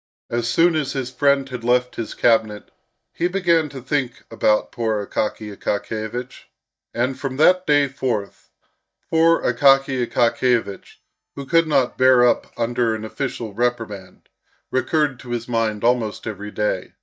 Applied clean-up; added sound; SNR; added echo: neural mask model DeepFilterNet 3.